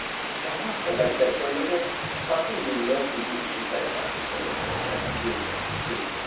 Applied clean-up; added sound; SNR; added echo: none; Water; 1 dB; reverberation time 0.7 s.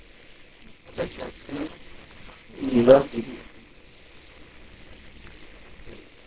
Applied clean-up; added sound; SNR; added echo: neural separator model SepFormer WHAMR!.